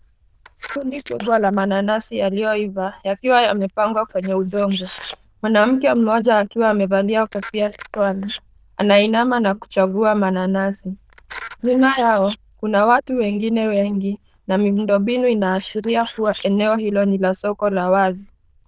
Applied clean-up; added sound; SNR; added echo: neural diffusion model UNIVERSE++.